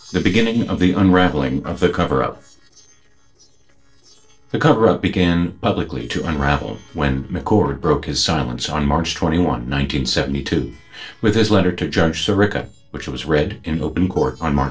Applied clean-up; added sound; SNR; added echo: neural separator model SepFormer DNS4.